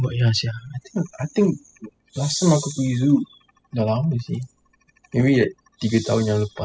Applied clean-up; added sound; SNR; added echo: classical method spectral subtraction.